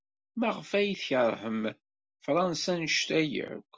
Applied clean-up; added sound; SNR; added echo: none; none; none; none.